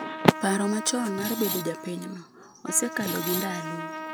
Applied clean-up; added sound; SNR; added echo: none; Trumpet + Screech; 7 dB; none.